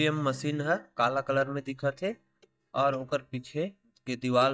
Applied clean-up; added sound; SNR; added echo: neural mask model DeepFilterNet 3.